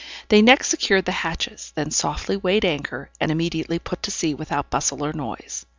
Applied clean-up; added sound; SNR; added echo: none; none; none; none.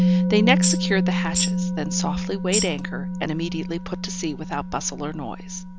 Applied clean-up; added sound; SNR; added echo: none; Tambourine + Musical instrument; -2 dB; none.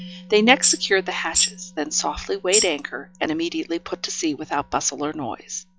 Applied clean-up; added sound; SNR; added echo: classical method log-MMSE.